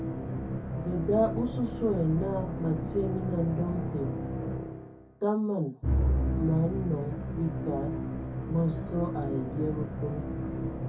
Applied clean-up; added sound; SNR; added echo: none; Musical instrument; 1 dB; reverberation time 0.3 s.